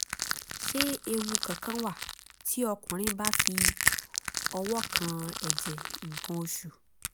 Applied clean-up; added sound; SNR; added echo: none; Crushing; -2 dB; none.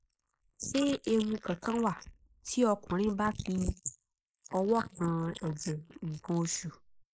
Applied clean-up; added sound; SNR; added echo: neural mask model Resemble Enhance denoiser.